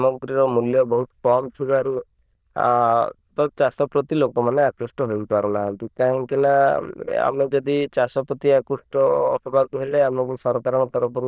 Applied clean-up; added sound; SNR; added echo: neural diffusion model UNIVERSE++.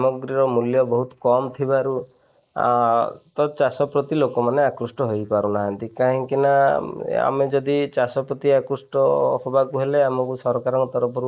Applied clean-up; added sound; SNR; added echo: neural mask model Resemble Enhance denoiser.